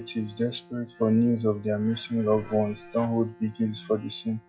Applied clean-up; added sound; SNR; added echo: classical method log-MMSE.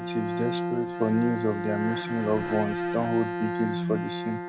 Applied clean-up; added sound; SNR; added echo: none; Bowed string instrument; 2 dB; none.